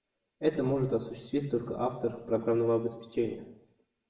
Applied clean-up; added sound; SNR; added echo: none; none; none; reverberation time 0.8 s.